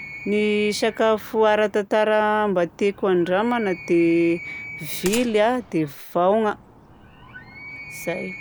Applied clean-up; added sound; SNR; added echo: none; Gunshot, gunfire + Animal; 16 dB; none.